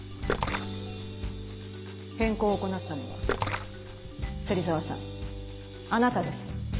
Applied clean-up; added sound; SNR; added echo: none; Splash, splatter; 5 dB; none.